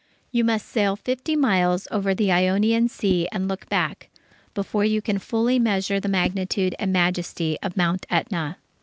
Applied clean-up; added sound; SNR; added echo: none; Whoosh, swoosh, swish; 18 dB; none.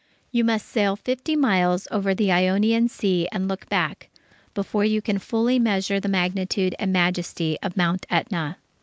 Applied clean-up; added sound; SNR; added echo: none; none; none; none.